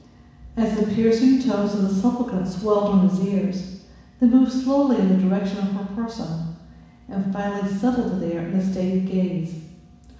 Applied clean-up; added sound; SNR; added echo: none; none; none; reverberation time 1.1 s.